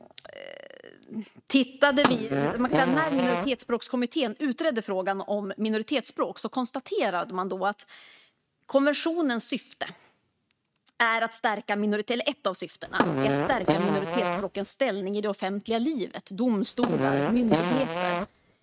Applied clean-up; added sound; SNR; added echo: neural mask model RNNoise.